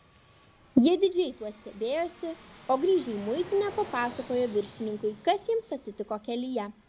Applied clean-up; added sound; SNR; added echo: none; Fixed-wing aircraft, airplane; 20 dB; none.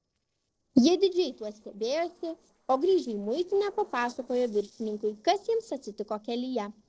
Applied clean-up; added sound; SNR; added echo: neural separator model SepFormer DNS4.